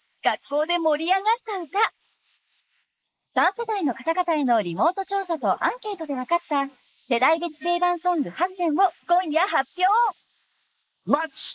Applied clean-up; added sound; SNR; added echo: neural mask model Resemble Enhance denoiser.